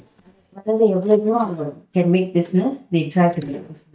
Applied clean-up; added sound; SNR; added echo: neural mask model DeepFilterNet 3.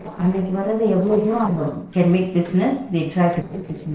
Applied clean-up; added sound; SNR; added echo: neural separator model SepFormer DNS4.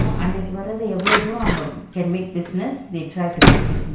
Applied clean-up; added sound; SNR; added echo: none; Door; -4 dB; reverberation time 0.5 s.